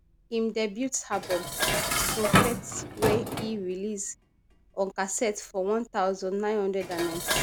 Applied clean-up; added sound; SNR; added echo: none; Dishes, pots, and pans; 1 dB; none.